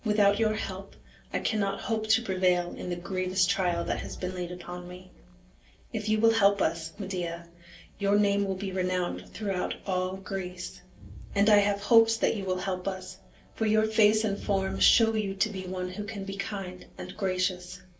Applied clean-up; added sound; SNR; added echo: none; Crowd; 18 dB; reverberation time 0.3 s.